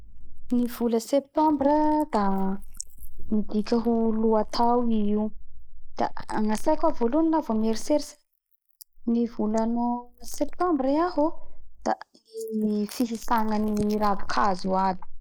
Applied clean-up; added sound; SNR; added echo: neural mask model Resemble Enhance denoiser.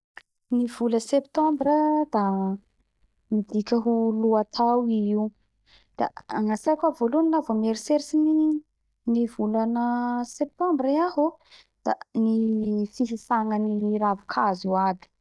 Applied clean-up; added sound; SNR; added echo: neural mask model DeepFilterNet 3.